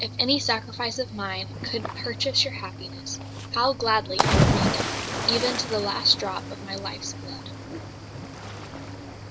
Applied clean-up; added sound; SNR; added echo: none; Cricket / Waves, surf; 1 dB; none.